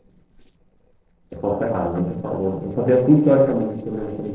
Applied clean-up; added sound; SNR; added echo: neural separator model SepFormer DNS4.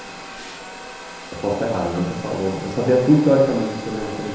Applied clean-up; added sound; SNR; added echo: none; Domestic sounds, home sounds; 14 dB; reverberation time 1.0 s.